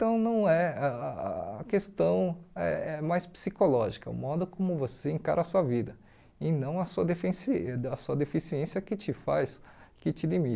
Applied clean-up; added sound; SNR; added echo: none; none; none; none.